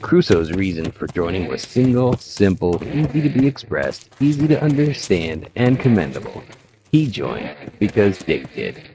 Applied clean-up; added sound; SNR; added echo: neural mask model RNNoise.